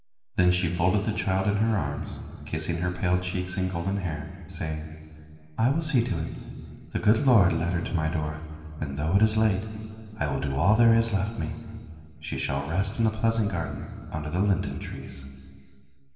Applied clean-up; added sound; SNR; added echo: none; none; none; reverberation time 2.4 s.